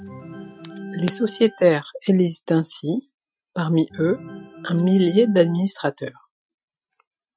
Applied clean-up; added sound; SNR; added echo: classical method Wiener filter.